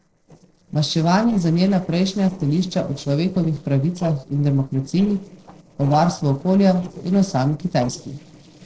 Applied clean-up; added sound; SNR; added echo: neural separator model SepFormer DNS4.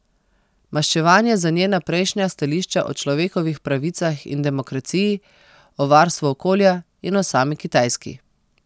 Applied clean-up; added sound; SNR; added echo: none; none; none; none.